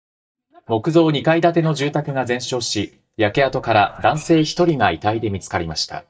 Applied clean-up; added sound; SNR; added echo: neural mask model DeepFilterNet 3.